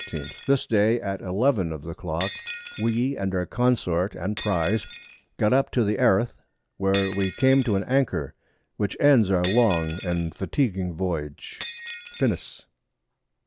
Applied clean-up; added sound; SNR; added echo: none; Shatter; 14 dB; none.